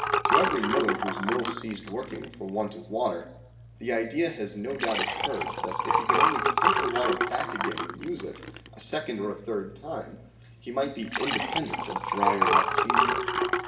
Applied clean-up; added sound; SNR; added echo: none; Liquid; -4 dB; reverberation time 0.7 s.